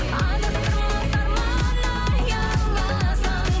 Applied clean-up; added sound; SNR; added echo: none; Thunder / Rain; 12 dB; none.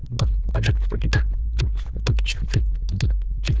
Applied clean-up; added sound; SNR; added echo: neural diffusion model UNIVERSE++.